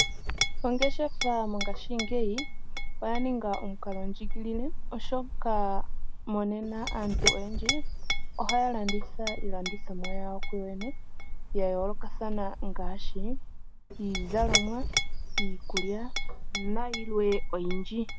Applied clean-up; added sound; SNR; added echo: none; Chink, clink; -5 dB; none.